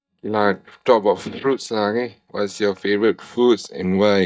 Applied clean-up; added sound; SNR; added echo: neural mask model DeepFilterNet 3.